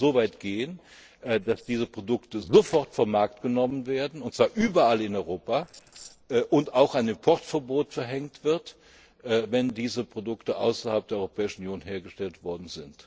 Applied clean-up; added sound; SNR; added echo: neural separator model SepFormer DNS4.